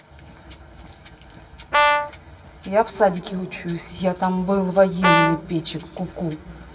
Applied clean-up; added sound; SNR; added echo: none; Brass instrument; -2 dB; reverberation time 1.9 s.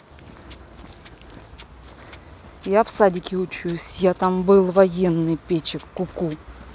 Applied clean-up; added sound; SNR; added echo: none; none; none; none.